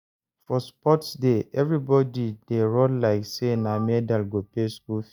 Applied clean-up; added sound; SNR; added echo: neural mask model DeepFilterNet 3.